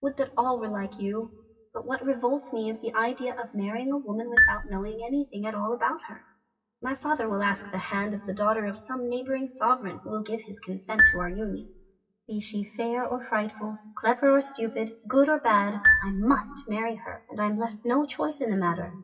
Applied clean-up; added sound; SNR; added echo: classical method WPE with log-MMSE.